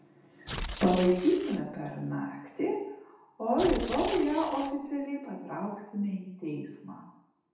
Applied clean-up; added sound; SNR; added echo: none; Tearing; 9 dB; reverberation time 0.8 s.